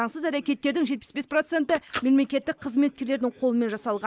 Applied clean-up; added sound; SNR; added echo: neural mask model Resemble Enhance denoiser.